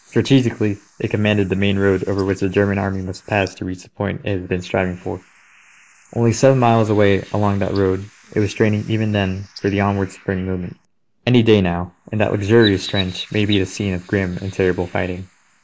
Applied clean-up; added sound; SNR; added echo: neural mask model Resemble Enhance denoiser.